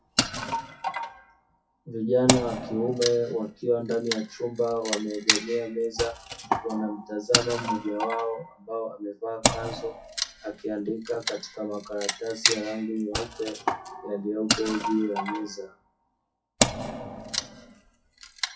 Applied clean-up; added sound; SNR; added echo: classical method WPE with log-MMSE.